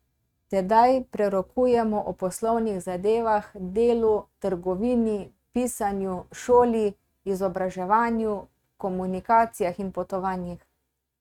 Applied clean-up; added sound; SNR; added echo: neural mask model RNNoise.